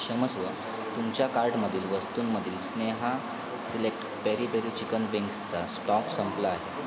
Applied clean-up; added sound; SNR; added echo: none; none; none; none.